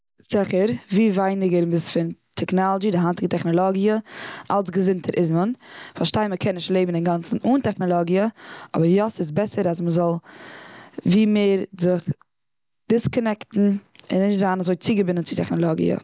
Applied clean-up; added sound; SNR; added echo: none; none; none; none.